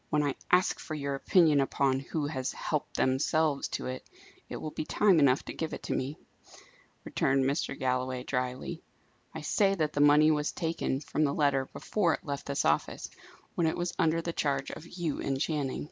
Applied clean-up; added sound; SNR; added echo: none; none; none; none.